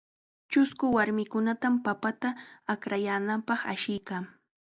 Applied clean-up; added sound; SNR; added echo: none; none; none; none.